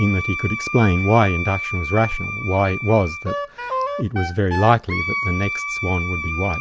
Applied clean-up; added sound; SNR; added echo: none; Wind instrument, woodwind instrument; 6 dB; none.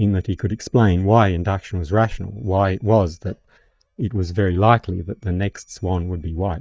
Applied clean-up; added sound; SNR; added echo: neural mask model DeepFilterNet 3.